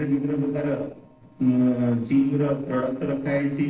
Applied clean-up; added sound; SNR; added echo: neural separator model SepFormer DNS4.